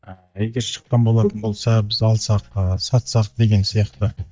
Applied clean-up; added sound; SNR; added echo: neural mask model DeepFilterNet 3.